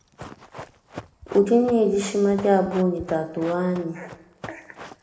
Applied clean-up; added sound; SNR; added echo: none; Run; 18 dB; reverberation time 0.9 s.